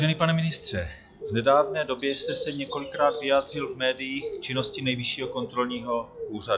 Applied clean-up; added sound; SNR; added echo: classical method log-MMSE.